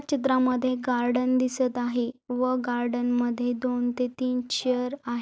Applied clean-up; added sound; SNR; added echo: none; none; none; none.